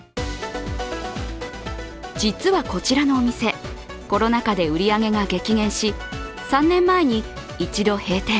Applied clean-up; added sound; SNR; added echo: none; none; none; none.